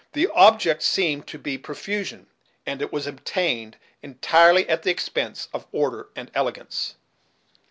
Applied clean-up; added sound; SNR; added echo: none; none; none; none.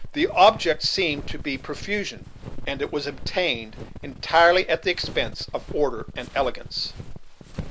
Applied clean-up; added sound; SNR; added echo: none; Walk, footsteps; 10 dB; none.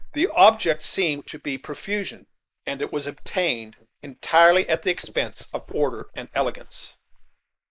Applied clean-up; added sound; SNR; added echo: neural mask model Resemble Enhance denoiser.